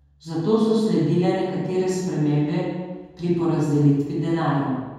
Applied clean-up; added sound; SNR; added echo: none; none; none; reverberation time 1.2 s.